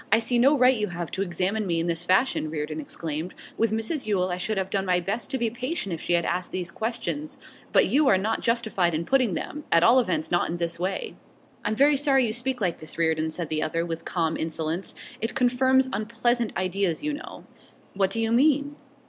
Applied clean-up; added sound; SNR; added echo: none; none; none; none.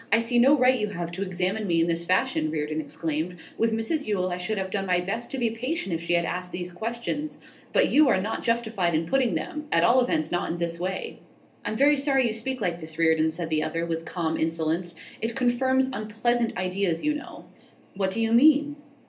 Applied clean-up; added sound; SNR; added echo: none; none; none; reverberation time 0.3 s.